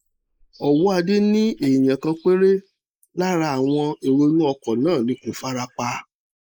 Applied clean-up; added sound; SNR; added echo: neural mask model Resemble Enhance denoiser.